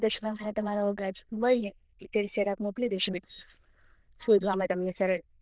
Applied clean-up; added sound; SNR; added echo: neural diffusion model UNIVERSE++.